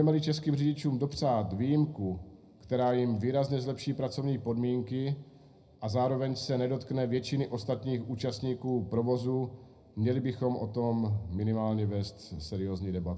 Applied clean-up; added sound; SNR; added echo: none; none; none; reverberation time 0.3 s.